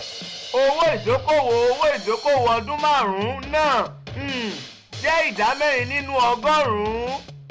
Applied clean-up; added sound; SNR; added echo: none; Drum kit; 14 dB; none.